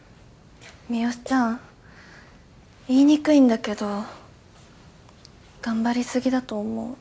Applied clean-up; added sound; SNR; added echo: none; none; none; none.